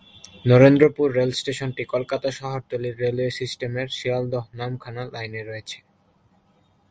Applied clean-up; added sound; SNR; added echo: none; none; none; none.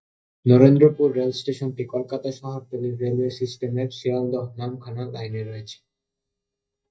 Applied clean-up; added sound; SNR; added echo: neural mask model DeepFilterNet 3.